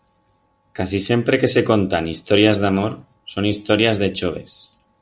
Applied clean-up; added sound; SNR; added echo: none; none; none; none.